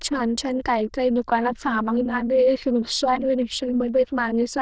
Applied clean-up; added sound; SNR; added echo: neural diffusion model UNIVERSE++.